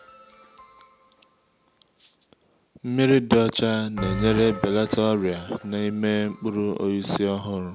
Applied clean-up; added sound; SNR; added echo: none; Bell; 15 dB; none.